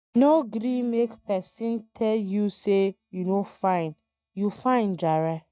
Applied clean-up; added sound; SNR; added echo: neural mask model DeepFilterNet 3.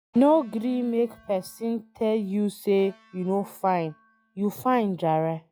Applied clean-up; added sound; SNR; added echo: classical method log-MMSE.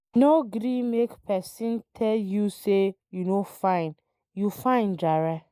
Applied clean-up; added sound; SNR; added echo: neural mask model Resemble Enhance denoiser.